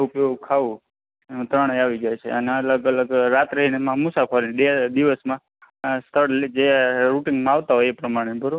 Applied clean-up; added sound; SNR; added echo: none; none; none; none.